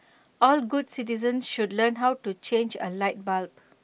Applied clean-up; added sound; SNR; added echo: none; none; none; none.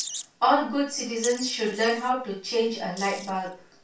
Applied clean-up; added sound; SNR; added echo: none; Wild animals; 14 dB; reverberation time 0.3 s.